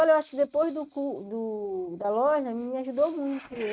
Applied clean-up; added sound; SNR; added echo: neural mask model RNNoise.